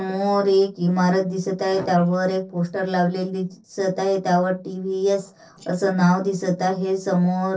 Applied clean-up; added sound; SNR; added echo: neural separator model SepFormer DNS4.